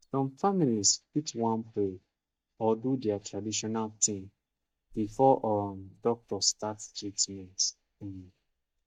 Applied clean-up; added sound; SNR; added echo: neural mask model DeepFilterNet 3.